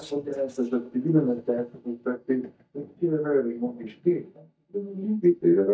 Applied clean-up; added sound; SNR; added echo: neural mask model DeepFilterNet 3.